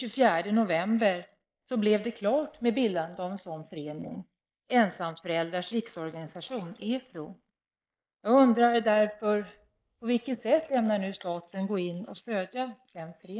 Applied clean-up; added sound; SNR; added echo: neural mask model Resemble Enhance denoiser.